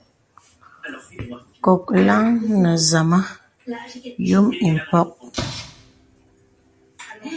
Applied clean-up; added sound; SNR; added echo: none; Explosion; 14 dB; none.